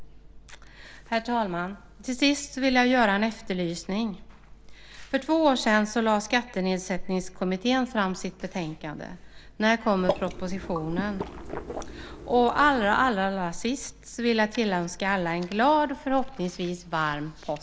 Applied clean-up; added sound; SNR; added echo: none; Water / Liquid; 9 dB; none.